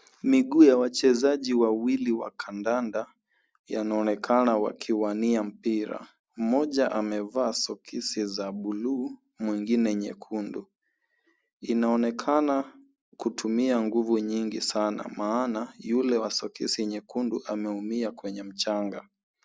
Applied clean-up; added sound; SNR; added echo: none; none; none; none.